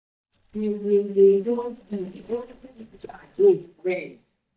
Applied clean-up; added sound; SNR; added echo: neural mask model DeepFilterNet 3.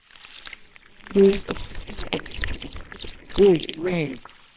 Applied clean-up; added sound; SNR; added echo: neural separator model SepFormer WHAMR!.